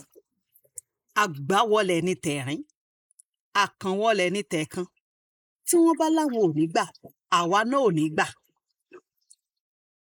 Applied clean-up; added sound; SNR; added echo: neural mask model Resemble Enhance denoiser.